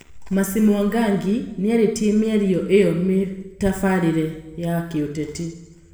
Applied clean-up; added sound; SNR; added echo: none; none; none; reverberation time 1.0 s.